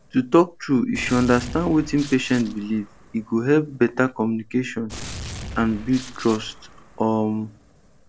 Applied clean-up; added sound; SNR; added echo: none; Gunshot, gunfire; 15 dB; none.